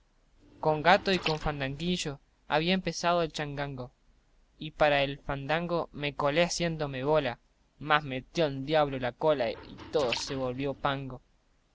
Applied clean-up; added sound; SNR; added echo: none; Liquid; 13 dB; none.